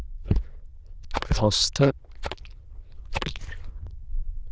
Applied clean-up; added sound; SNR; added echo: neural diffusion model UNIVERSE++.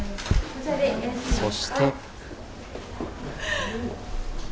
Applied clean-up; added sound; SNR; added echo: none; none; none; none.